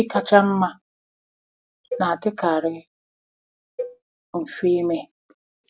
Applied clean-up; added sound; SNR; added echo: none; Cowbell; 14 dB; none.